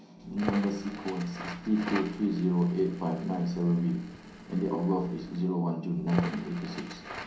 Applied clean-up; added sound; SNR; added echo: none; Crackle; 12 dB; reverberation time 0.5 s.